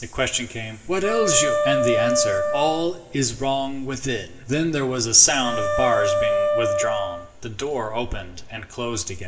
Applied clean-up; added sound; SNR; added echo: none; Wind instrument, woodwind instrument; 0 dB; reverberation time 2.8 s.